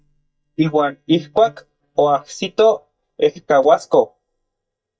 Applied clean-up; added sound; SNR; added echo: neural mask model DeepFilterNet 3.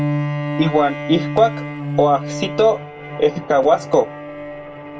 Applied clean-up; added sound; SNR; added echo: none; Bowed string instrument; 7 dB; reverberation time 0.1 s.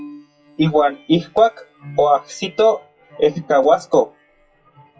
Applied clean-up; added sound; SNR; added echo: classical method WPE with log-MMSE.